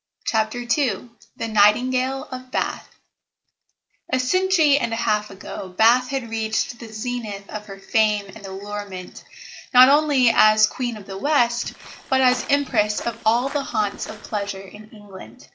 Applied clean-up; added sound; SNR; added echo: neural separator model SepFormer DNS4.